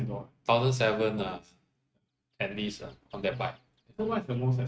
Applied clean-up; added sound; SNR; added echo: neural mask model RNNoise.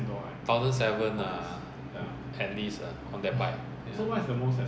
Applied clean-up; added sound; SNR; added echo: none; none; none; none.